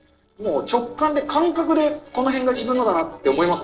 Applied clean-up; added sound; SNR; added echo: neural separator model SepFormer DNS4.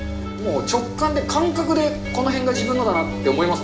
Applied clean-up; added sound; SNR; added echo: none; Bowed string instrument; 8 dB; reverberation time 1.2 s.